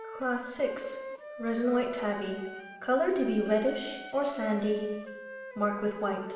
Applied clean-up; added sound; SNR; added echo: none; Wind instrument, woodwind instrument; 13 dB; reverberation time 1.2 s.